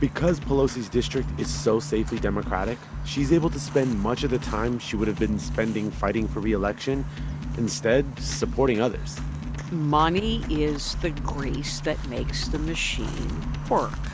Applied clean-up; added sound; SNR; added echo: none; Walk, footsteps; 19 dB; none.